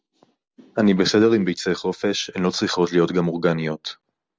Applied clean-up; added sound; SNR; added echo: none; none; none; none.